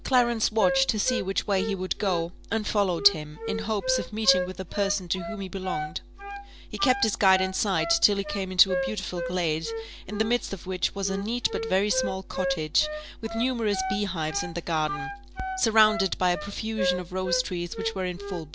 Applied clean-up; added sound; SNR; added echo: none; Wind instrument, woodwind instrument; 7 dB; none.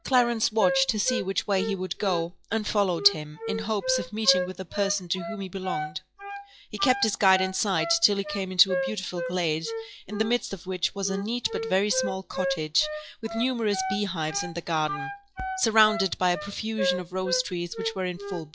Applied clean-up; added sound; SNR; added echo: classical method log-MMSE.